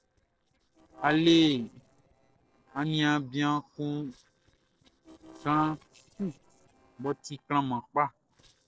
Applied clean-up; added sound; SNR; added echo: neural separator model SepFormer DNS4.